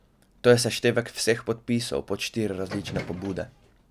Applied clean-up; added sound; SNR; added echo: none; Subway, metro, underground; 13 dB; none.